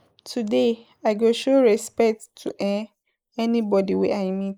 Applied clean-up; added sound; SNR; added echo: neural mask model Resemble Enhance denoiser.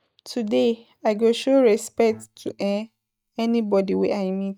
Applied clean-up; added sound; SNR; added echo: neural mask model DeepFilterNet 3.